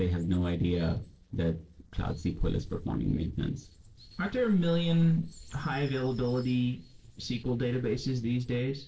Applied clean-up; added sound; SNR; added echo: neural separator model SepFormer DNS4.